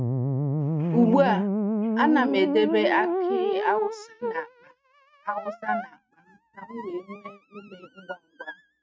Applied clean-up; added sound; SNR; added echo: neural mask model RNNoise.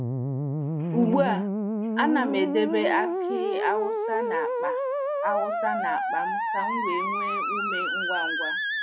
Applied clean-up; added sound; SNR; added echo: none; Musical instrument; -2 dB; none.